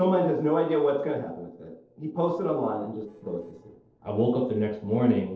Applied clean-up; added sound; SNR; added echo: neural separator model SepFormer DNS4.